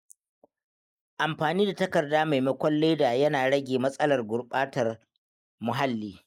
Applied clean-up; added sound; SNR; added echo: neural mask model Resemble Enhance denoiser.